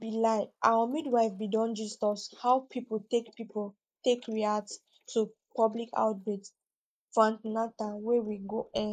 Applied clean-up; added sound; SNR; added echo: neural mask model Resemble Enhance denoiser.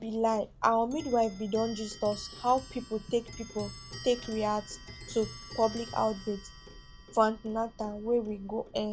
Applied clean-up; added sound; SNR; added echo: none; Clock; 9 dB; none.